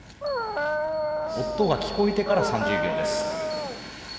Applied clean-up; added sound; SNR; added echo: none; Dog; 0 dB; none.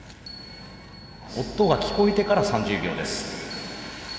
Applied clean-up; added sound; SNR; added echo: none; none; none; none.